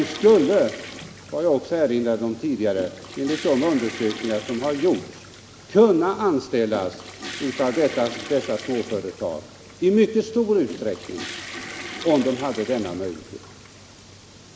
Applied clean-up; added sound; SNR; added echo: none; Toilet flush / Water; 15 dB; none.